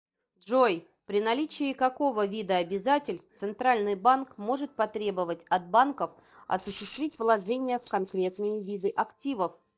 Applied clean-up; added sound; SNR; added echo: neural mask model DeepFilterNet 3.